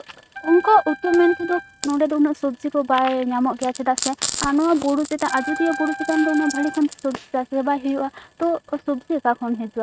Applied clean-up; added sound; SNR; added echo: neural mask model RNNoise.